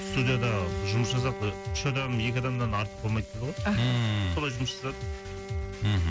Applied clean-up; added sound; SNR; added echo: none; Bowed string instrument; 10 dB; none.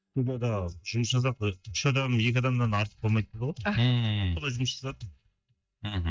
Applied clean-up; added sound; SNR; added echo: neural mask model DeepFilterNet 3.